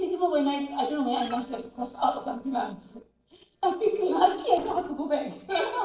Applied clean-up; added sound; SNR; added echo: neural separator model SepFormer DNS4.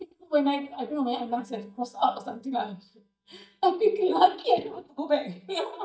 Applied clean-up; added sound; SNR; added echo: neural mask model DeepFilterNet 3.